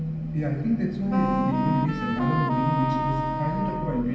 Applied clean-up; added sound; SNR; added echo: none; Wind instrument, woodwind instrument; 4 dB; reverberation time 0.2 s.